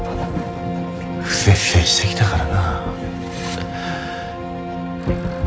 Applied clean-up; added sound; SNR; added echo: none; Truck + Thunder; 15 dB; none.